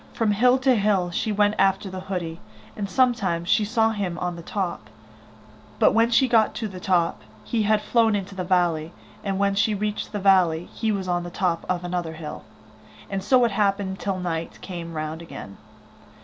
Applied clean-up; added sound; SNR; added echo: none; none; none; none.